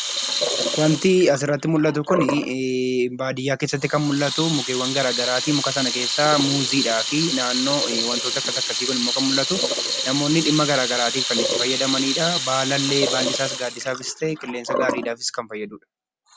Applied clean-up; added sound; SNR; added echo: none; Sink (filling or washing) / Water tap, faucet; 3 dB; none.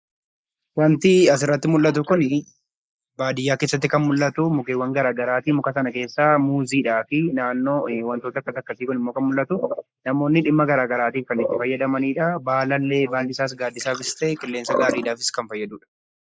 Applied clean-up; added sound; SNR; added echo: neural mask model Resemble Enhance denoiser.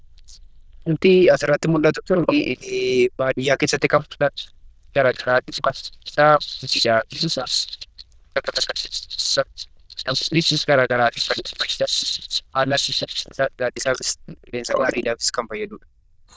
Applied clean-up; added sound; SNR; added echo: neural diffusion model UNIVERSE++.